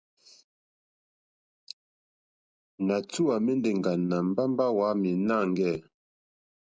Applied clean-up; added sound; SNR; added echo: none; none; none; none.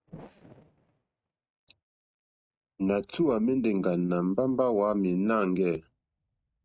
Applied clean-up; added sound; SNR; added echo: neural mask model RNNoise.